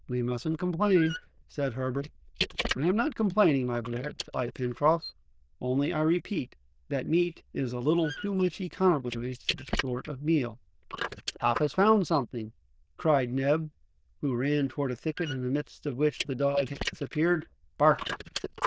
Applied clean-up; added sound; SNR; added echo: neural diffusion model UNIVERSE++.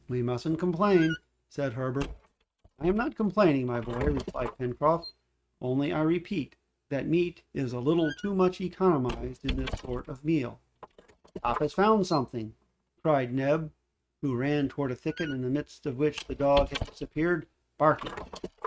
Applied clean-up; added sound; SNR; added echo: neural mask model RNNoise.